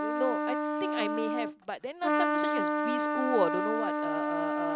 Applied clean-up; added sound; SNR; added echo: none; Trumpet; -4 dB; none.